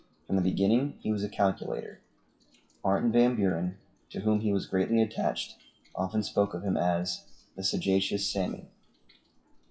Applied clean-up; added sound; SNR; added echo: classical method WPE with log-MMSE.